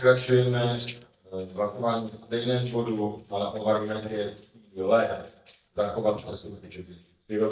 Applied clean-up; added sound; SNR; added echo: neural mask model DeepFilterNet 3.